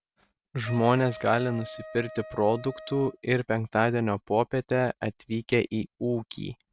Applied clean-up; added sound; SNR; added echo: none; Wind instrument, woodwind instrument; 17 dB; none.